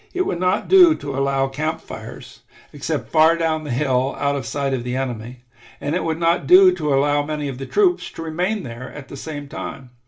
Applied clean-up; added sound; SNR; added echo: none; none; none; reverberation time 0.2 s.